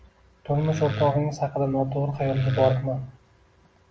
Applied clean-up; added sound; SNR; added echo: none; Wood; 8 dB; none.